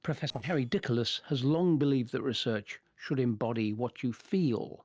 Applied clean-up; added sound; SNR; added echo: neural separator model SepFormer DNS4.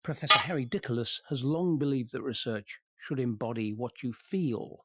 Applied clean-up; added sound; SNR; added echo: classical method Wiener filter.